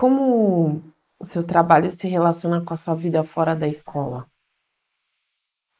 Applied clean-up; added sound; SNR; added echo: neural mask model Resemble Enhance denoiser.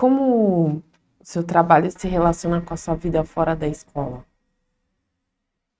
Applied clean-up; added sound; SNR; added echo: neural mask model RNNoise.